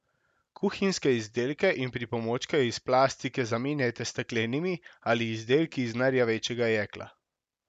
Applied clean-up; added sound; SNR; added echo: none; none; none; none.